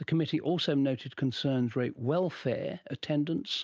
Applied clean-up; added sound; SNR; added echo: none; none; none; none.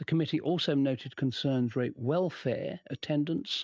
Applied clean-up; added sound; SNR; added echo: neural mask model DeepFilterNet 3.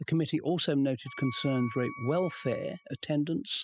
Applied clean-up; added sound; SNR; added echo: classical method spectral subtraction.